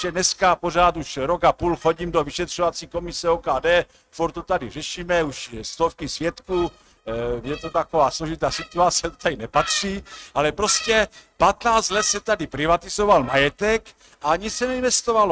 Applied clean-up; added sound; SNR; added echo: neural mask model RNNoise.